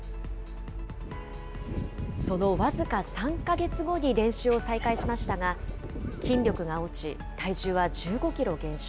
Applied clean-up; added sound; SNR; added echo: none; Mechanisms; 9 dB; none.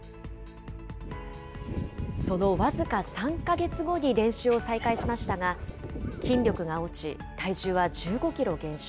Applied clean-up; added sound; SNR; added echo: none; none; none; none.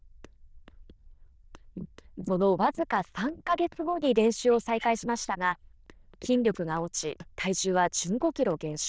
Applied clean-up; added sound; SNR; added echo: neural diffusion model UNIVERSE++.